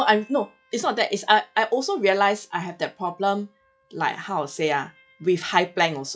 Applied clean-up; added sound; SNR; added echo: classical method log-MMSE.